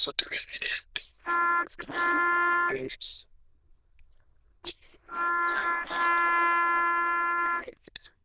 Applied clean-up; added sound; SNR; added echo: neural diffusion model UNIVERSE++.